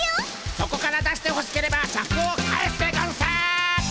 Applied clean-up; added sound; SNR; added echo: none; none; none; none.